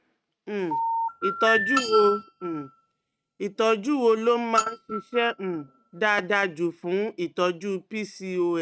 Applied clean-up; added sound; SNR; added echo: neural mask model RNNoise.